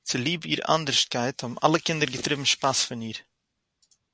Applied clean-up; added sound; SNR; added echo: none; none; none; none.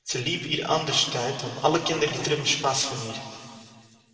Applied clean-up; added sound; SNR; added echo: none; none; none; reverberation time 2.5 s.